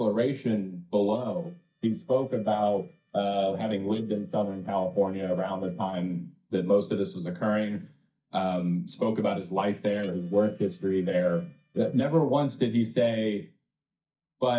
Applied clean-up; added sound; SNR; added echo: neural mask model DeepFilterNet 3.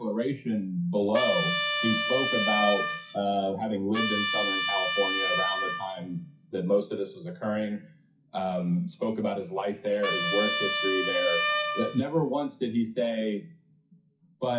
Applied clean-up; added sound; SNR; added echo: classical method WPE with log-MMSE.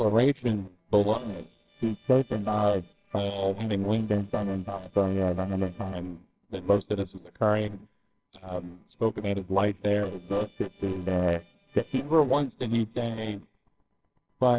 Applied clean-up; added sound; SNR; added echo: neural separator model SepFormer WHAMR!.